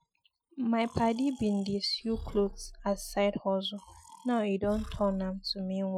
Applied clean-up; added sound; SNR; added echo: classical method Wiener filter.